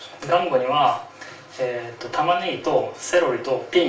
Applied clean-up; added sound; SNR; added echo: none; none; none; reverberation time 0.4 s.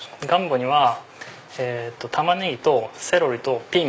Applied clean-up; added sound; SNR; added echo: none; none; none; none.